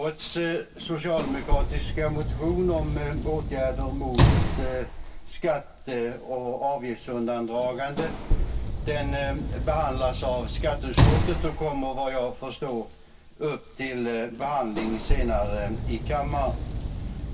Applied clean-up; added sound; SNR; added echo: none; Sliding door / Slam; -1 dB; reverberation time 0.2 s.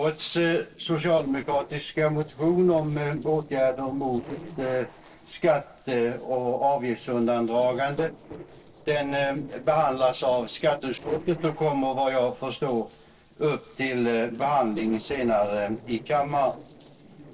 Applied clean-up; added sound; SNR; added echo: neural separator model SepFormer DNS4.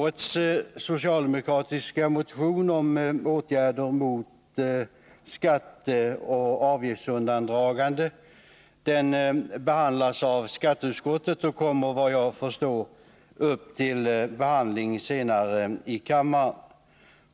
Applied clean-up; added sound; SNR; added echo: none; none; none; none.